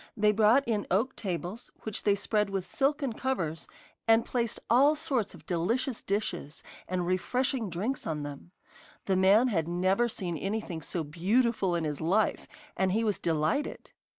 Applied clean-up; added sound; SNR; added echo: neural mask model Resemble Enhance denoiser.